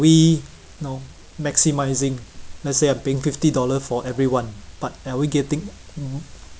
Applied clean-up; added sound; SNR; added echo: none; none; none; none.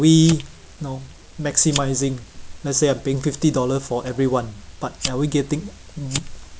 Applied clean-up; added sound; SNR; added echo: none; Fire; 14 dB; none.